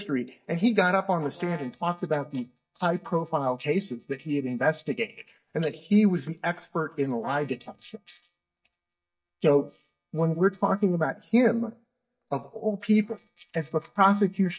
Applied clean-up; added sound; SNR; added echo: neural mask model DeepFilterNet 3.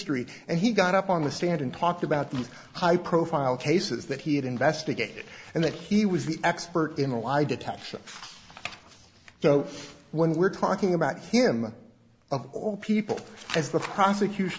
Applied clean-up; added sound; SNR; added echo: none; none; none; none.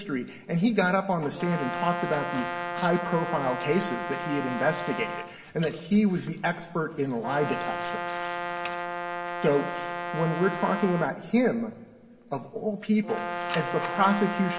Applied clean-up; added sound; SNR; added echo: none; Brass instrument; 6 dB; reverberation time 2.1 s.